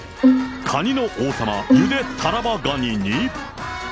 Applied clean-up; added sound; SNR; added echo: none; Bowed string instrument; -1 dB; none.